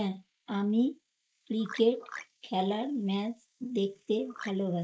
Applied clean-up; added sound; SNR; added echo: neural mask model Resemble Enhance denoiser.